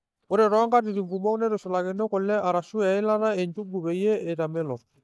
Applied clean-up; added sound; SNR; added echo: neural mask model DeepFilterNet 3.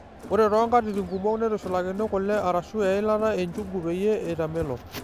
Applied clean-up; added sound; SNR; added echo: none; Crowd; 16 dB; none.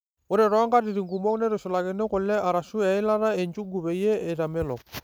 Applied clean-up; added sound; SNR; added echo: none; none; none; none.